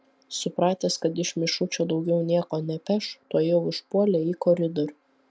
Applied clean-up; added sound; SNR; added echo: none; none; none; none.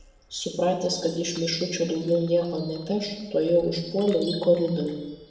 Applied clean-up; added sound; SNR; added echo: none; Chime; 20 dB; reverberation time 1.0 s.